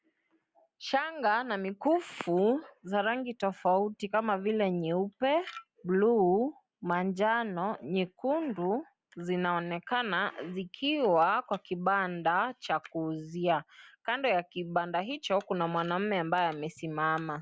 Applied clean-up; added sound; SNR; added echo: none; none; none; none.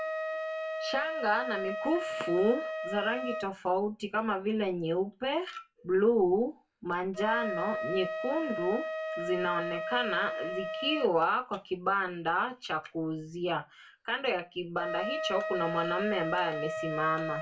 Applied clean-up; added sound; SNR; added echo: none; Wind instrument, woodwind instrument; 6 dB; reverberation time 0.2 s.